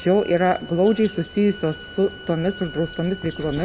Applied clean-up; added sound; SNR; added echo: none; Bird vocalization, bird call, bird song + Bowed string instrument; 16 dB; none.